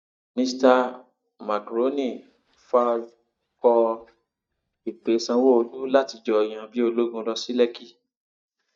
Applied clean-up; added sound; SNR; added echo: neural mask model DeepFilterNet 3.